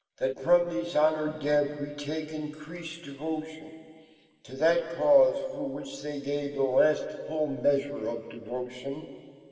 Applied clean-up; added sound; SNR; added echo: none; none; none; reverberation time 2.4 s.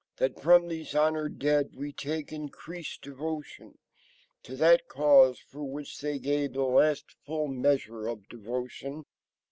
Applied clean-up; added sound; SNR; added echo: none; none; none; none.